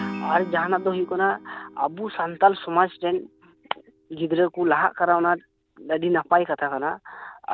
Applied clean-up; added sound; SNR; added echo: none; Acoustic guitar / Strum; 17 dB; none.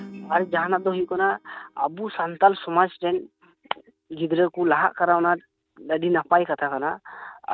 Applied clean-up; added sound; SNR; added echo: neural mask model RNNoise.